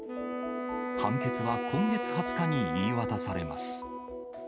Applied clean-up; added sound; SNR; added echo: none; Wind instrument, woodwind instrument; 3 dB; none.